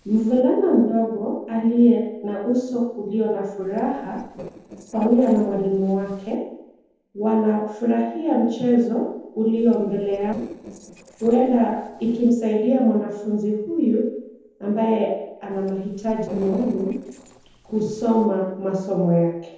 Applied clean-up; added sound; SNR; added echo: neural separator model SepFormer DNS4.